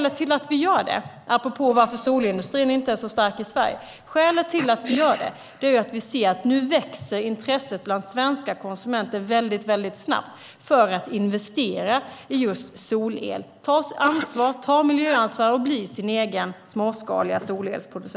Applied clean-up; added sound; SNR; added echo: neural mask model Resemble Enhance denoiser.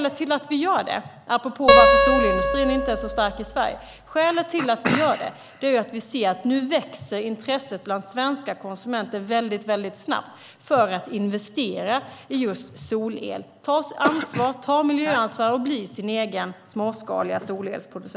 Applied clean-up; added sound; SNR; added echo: none; Acoustic guitar; -5 dB; none.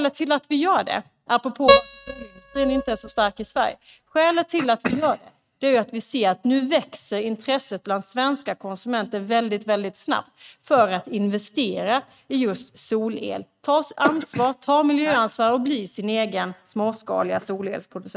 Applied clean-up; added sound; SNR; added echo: neural mask model RNNoise.